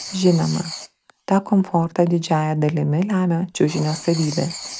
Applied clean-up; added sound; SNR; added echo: none; Writing; 16 dB; none.